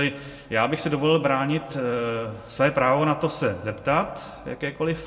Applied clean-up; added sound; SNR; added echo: none; none; none; reverberation time 0.9 s.